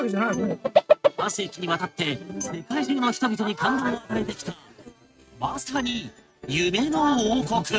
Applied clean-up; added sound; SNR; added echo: neural mask model RNNoise.